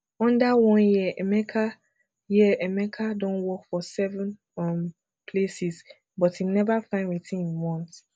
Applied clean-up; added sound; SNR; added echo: none; none; none; none.